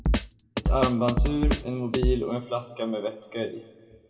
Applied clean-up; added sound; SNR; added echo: none; Drum kit; -1 dB; reverberation time 1.2 s.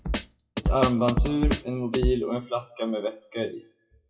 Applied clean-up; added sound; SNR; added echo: classical method WPE with log-MMSE.